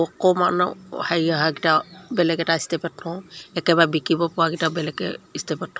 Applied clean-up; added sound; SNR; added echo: none; none; none; none.